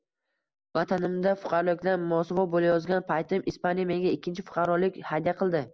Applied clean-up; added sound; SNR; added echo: none; none; none; none.